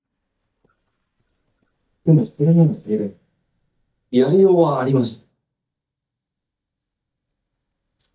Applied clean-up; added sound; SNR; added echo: neural mask model DeepFilterNet 3.